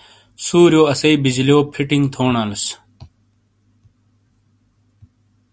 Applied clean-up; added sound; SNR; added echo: none; none; none; none.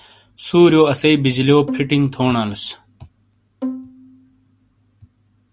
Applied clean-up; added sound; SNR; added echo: none; Bowed string instrument; 14 dB; none.